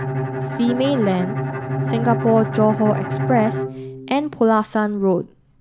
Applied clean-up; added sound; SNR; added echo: none; Bowed string instrument; 5 dB; none.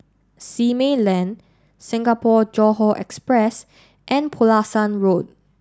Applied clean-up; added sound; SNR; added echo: none; none; none; none.